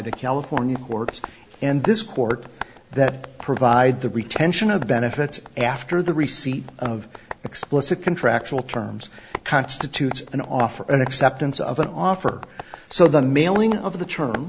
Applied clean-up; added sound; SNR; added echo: none; Tap; 14 dB; none.